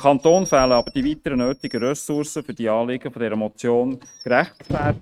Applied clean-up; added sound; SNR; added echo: neural mask model RNNoise.